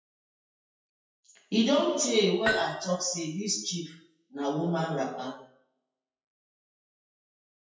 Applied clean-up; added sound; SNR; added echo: classical method WPE with log-MMSE.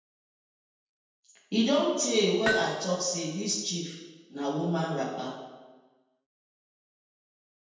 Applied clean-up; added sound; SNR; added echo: none; Hammer; 5 dB; reverberation time 1.1 s.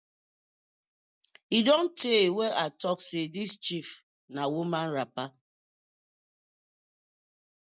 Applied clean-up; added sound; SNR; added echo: none; none; none; none.